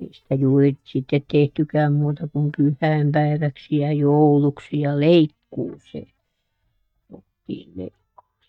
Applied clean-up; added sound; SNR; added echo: neural mask model DeepFilterNet 3.